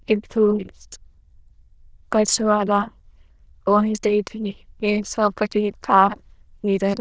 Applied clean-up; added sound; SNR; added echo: neural diffusion model UNIVERSE++.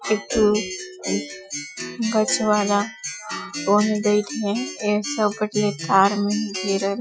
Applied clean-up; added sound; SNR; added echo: classical method Wiener filter.